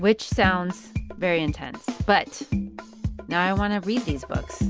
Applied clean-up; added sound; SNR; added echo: none; none; none; none.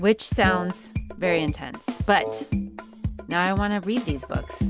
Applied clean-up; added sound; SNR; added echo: none; Wind instrument, woodwind instrument; 10 dB; none.